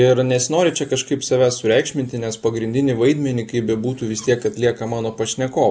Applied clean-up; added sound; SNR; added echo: none; none; none; none.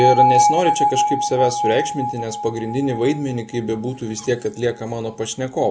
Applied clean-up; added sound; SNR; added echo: none; Bell; 0 dB; none.